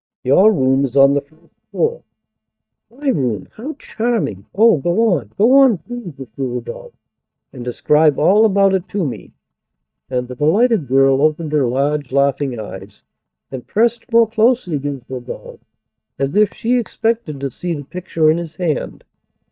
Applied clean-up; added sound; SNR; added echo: neural mask model DeepFilterNet 3.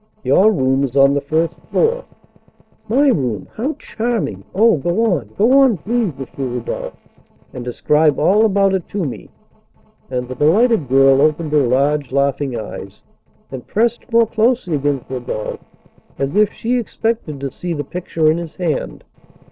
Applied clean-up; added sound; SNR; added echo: neural separator model SepFormer DNS4.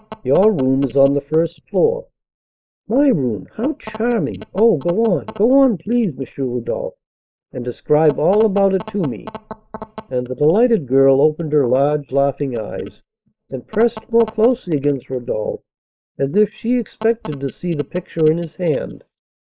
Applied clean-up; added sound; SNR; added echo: neural mask model Resemble Enhance denoiser.